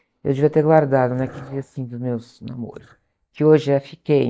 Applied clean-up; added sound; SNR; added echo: neural mask model DeepFilterNet 3.